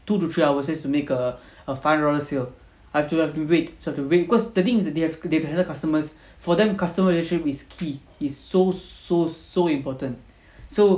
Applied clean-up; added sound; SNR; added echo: none; none; none; none.